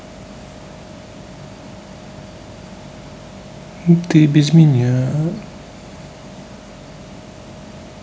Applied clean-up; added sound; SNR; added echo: none; none; none; none.